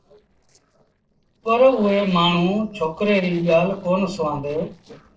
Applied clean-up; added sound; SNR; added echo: neural separator model SepFormer DNS4.